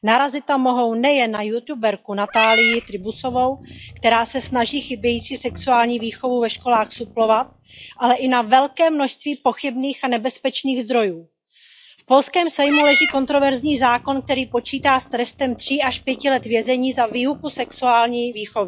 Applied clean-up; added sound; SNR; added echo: classical method log-MMSE.